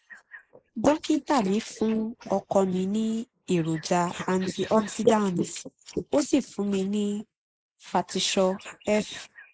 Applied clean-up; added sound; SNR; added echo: neural mask model Resemble Enhance denoiser.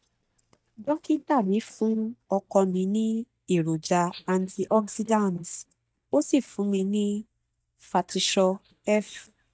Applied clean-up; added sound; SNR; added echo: neural mask model DeepFilterNet 3.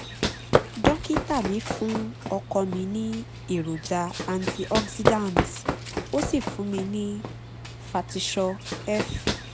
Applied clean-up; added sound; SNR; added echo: none; Run; 1 dB; none.